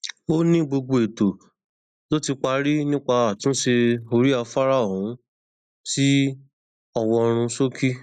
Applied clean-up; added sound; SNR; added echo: neural mask model Resemble Enhance denoiser.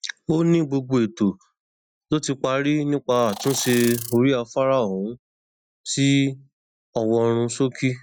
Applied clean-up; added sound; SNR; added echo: classical method Wiener filter.